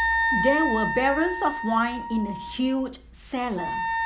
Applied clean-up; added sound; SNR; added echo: none; Wind instrument, woodwind instrument; 2 dB; none.